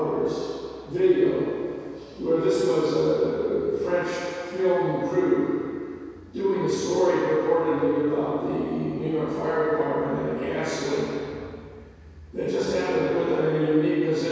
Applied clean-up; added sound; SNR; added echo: none; none; none; reverberation time 2.2 s.